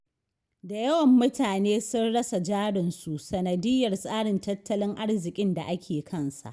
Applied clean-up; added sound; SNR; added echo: none; none; none; none.